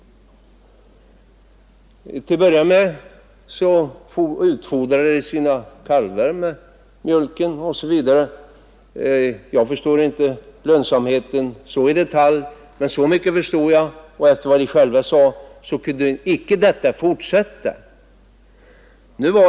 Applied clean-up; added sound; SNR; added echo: none; none; none; none.